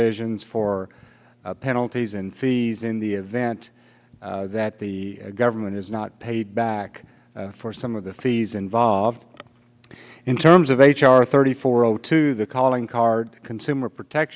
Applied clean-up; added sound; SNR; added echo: none; none; none; none.